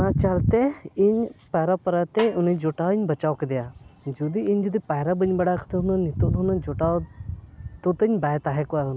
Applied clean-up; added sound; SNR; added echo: none; Snare drum; 16 dB; none.